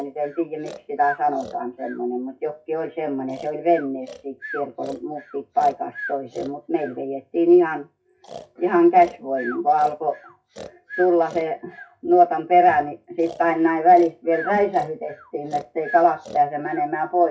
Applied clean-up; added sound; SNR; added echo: classical method WPE with log-MMSE.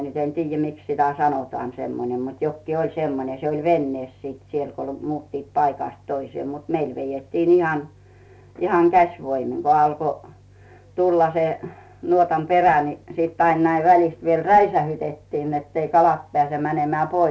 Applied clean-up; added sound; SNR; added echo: none; none; none; none.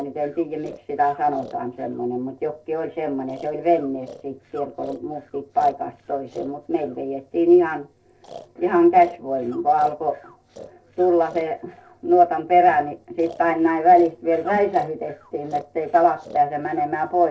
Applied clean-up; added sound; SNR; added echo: neural separator model SepFormer DNS4.